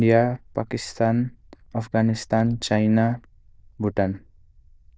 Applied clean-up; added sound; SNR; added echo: neural diffusion model UNIVERSE++.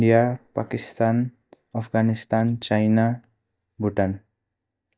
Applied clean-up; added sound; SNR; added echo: neural mask model DeepFilterNet 3.